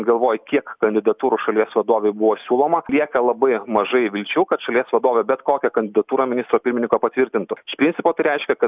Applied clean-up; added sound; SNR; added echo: none; none; none; none.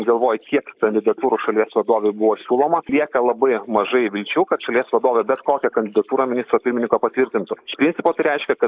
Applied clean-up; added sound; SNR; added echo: neural mask model Resemble Enhance denoiser.